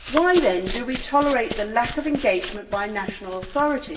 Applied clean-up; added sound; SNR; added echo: none; Run; 10 dB; reverberation time 0.6 s.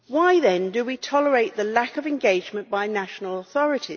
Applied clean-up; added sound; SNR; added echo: none; none; none; none.